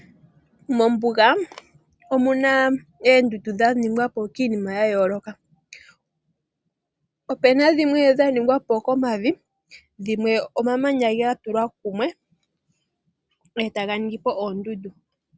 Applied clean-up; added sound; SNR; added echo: none; none; none; none.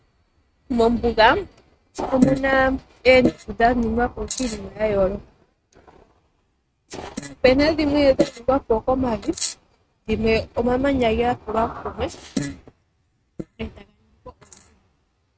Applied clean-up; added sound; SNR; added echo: neural mask model RNNoise.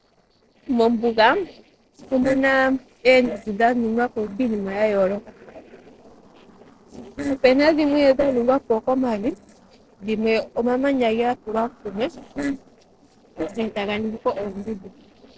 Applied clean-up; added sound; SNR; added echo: neural separator model SepFormer DNS4.